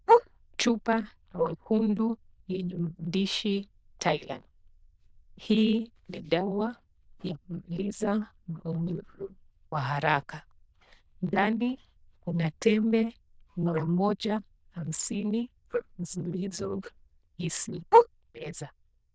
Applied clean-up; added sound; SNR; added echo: neural diffusion model UNIVERSE++.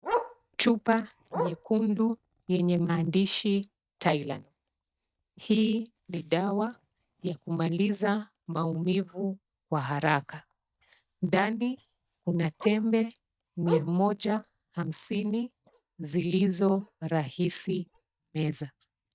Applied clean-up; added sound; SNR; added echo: neural mask model DeepFilterNet 3.